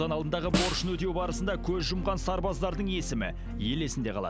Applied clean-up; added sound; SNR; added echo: none; Snare drum; 5 dB; none.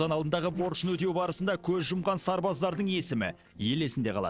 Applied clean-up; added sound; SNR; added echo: neural separator model SepFormer DNS4.